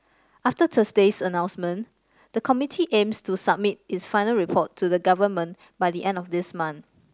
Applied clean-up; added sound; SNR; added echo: none; none; none; none.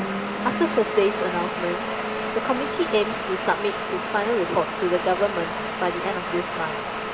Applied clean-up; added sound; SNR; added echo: none; Domestic sounds, home sounds; 2 dB; reverberation time 1.0 s.